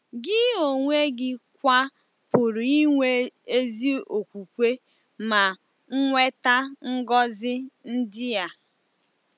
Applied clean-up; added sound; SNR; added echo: none; none; none; none.